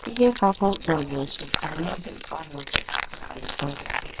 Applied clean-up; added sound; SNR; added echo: neural separator model SepFormer WHAMR!.